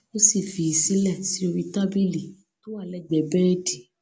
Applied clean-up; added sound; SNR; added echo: none; none; none; none.